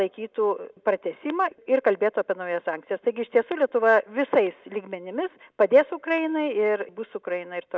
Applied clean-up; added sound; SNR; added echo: none; none; none; none.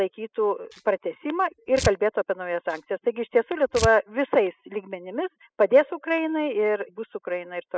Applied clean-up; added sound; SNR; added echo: classical method spectral subtraction.